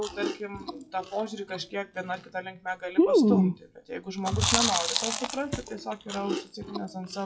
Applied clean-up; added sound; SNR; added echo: classical method WPE with log-MMSE.